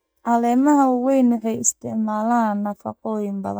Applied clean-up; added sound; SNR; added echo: neural mask model DeepFilterNet 3.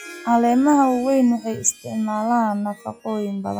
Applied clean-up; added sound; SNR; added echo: classical method log-MMSE.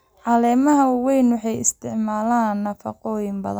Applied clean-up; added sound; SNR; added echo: none; none; none; none.